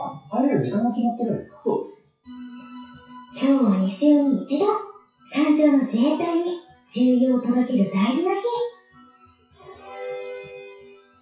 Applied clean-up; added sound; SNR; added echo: classical method WPE with log-MMSE.